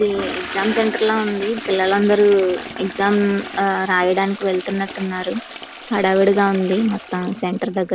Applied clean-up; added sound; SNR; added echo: none; Toilet flush; 12 dB; none.